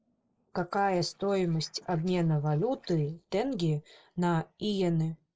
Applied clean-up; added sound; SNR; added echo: neural mask model Resemble Enhance denoiser.